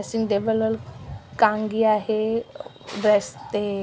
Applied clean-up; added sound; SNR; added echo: none; none; none; none.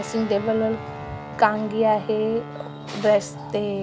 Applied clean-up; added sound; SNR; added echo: none; Guitar; 13 dB; none.